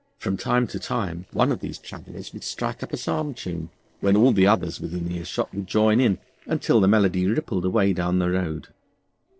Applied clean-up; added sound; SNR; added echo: neural separator model SepFormer DNS4.